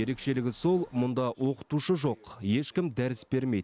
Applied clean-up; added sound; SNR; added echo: none; none; none; none.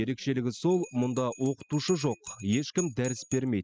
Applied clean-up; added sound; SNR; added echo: classical method spectral subtraction.